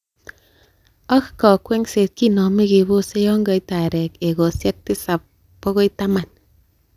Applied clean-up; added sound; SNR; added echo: none; none; none; none.